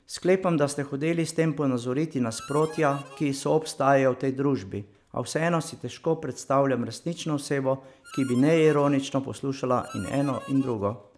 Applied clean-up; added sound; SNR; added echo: none; Harmonica; 19 dB; none.